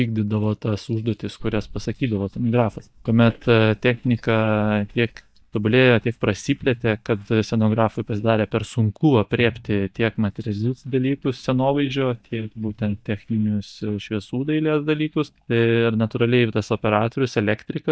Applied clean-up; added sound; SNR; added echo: neural mask model DeepFilterNet 3.